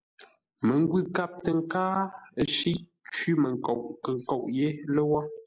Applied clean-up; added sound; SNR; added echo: neural mask model Resemble Enhance denoiser.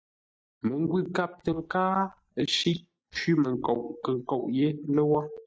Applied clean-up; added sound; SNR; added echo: neural mask model DeepFilterNet 3.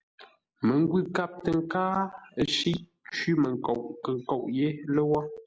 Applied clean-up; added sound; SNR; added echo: none; none; none; none.